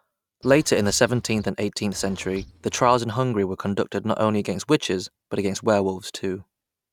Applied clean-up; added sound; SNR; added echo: neural mask model RNNoise.